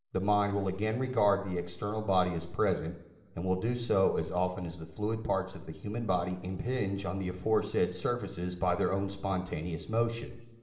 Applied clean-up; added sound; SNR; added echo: none; none; none; reverberation time 1.2 s.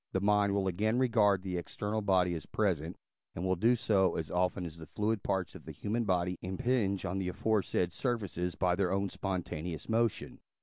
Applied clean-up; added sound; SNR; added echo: none; none; none; none.